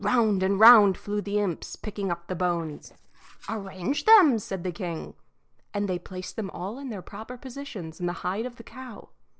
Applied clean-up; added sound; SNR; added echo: neural separator model SepFormer DNS4.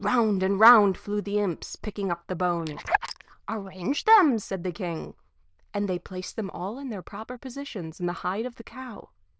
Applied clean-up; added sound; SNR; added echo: neural diffusion model UNIVERSE++.